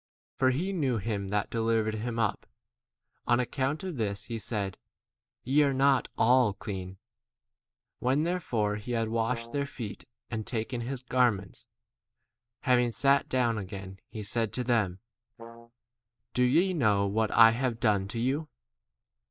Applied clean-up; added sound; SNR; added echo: neural mask model DeepFilterNet 3.